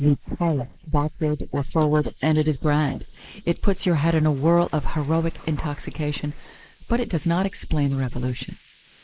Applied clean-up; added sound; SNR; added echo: neural mask model Resemble Enhance denoiser.